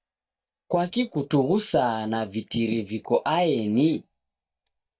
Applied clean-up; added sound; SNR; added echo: neural mask model DeepFilterNet 3.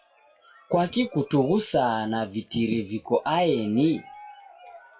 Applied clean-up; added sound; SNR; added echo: classical method WPE with log-MMSE.